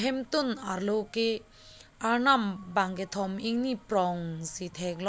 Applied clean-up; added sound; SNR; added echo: none; none; none; none.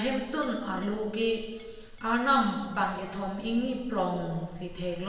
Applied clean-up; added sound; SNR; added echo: none; Chink, clink; 18 dB; reverberation time 1.3 s.